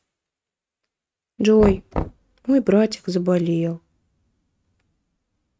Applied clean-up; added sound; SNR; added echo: neural mask model RNNoise.